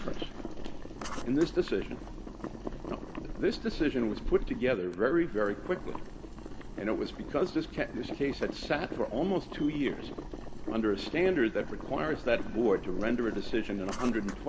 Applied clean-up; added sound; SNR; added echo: none; Boiling; 6 dB; none.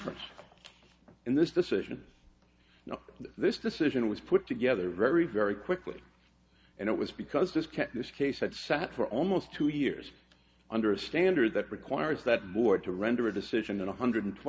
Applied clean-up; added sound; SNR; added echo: none; none; none; none.